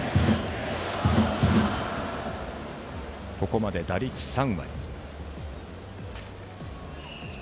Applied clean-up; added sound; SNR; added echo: none; Bass guitar; 14 dB; none.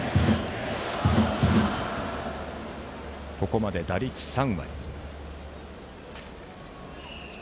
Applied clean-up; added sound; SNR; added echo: none; none; none; none.